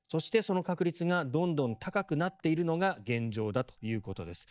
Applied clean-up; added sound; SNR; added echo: neural mask model DeepFilterNet 3.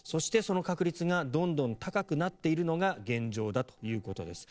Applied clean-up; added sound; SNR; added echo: neural separator model SepFormer DNS4.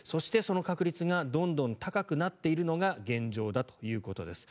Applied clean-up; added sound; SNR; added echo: none; none; none; none.